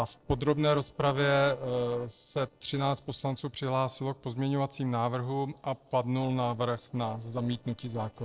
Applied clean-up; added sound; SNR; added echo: neural separator model SepFormer DNS4.